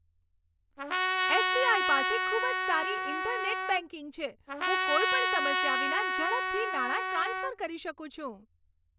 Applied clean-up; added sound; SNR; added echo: none; Trumpet; -4 dB; none.